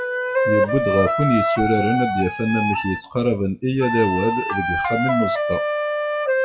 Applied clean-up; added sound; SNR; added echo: classical method WPE with log-MMSE.